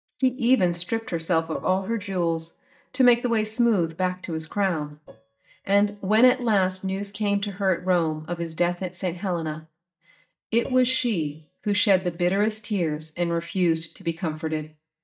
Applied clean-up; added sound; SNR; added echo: neural mask model DeepFilterNet 3.